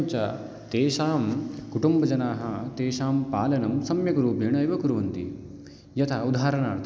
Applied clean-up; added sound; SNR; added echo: none; none; none; none.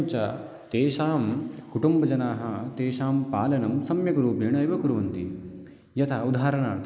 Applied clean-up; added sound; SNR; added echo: neural mask model Resemble Enhance denoiser.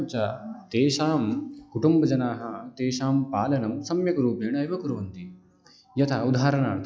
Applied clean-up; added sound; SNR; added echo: classical method log-MMSE.